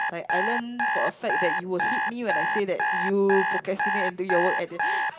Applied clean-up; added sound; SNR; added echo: none; Alarm; -2 dB; reverberation time 1.9 s.